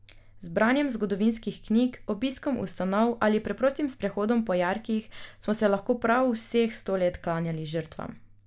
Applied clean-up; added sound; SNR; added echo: none; none; none; none.